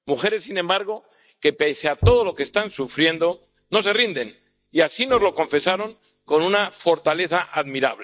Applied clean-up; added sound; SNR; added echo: neural mask model DeepFilterNet 3.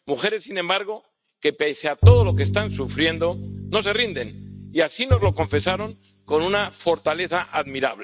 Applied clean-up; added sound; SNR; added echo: neural mask model RNNoise.